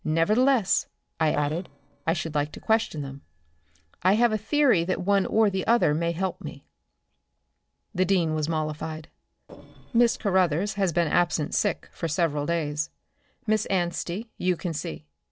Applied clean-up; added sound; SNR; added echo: neural separator model SepFormer DNS4.